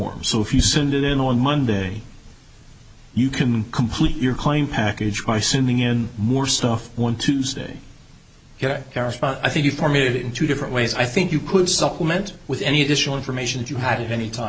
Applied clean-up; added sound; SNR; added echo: none; none; none; none.